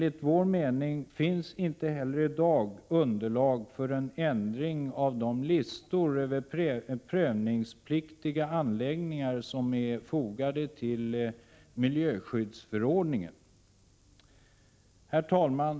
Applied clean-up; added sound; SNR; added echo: none; none; none; none.